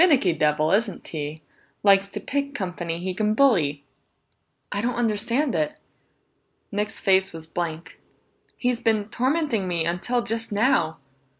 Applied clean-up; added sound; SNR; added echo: none; none; none; none.